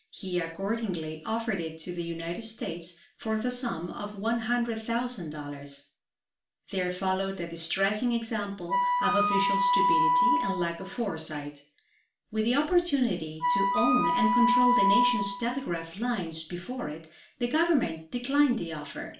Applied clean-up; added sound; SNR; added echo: none; Wind instrument, woodwind instrument; -4 dB; reverberation time 0.4 s.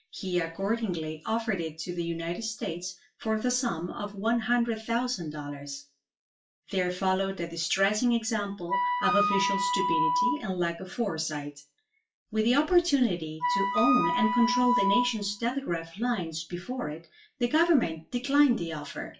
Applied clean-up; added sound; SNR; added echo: classical method WPE with log-MMSE.